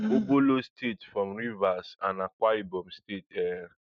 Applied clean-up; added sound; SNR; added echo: neural mask model RNNoise.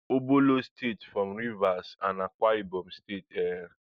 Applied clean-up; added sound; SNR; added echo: none; none; none; none.